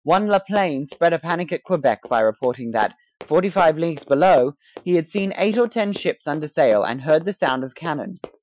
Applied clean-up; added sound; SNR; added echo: classical method Wiener filter.